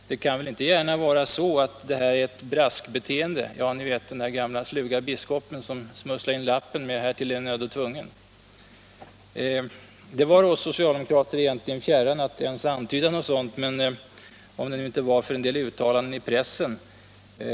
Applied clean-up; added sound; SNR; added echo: none; none; none; none.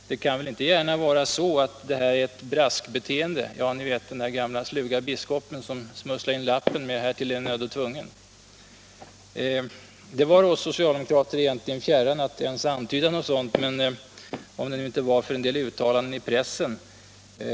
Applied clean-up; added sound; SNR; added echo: none; Walk, footsteps; 11 dB; none.